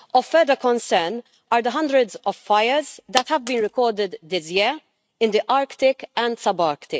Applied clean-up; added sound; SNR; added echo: neural mask model RNNoise.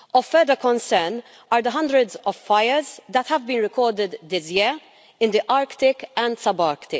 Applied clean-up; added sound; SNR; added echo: none; none; none; none.